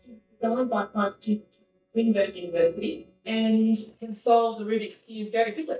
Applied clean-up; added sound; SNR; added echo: neural mask model DeepFilterNet 3.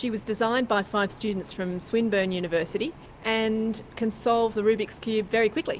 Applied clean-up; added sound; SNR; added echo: none; none; none; none.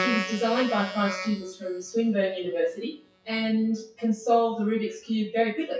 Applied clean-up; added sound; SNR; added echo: classical method WPE with log-MMSE.